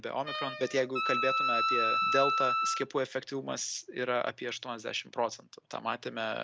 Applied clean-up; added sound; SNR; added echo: none; Wind instrument, woodwind instrument; -3 dB; none.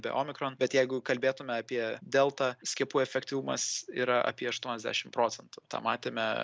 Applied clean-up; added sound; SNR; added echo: none; none; none; none.